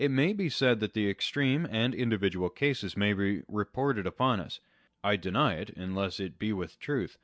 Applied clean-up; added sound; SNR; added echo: none; none; none; none.